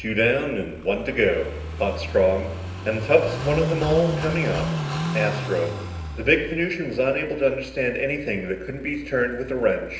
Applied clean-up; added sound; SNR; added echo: none; Car passing by / Idling; 7 dB; reverberation time 0.9 s.